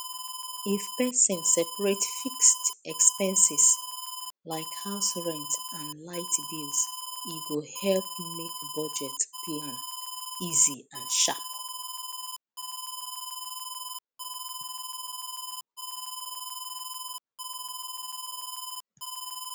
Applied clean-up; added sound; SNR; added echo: none; Alarm; 7 dB; none.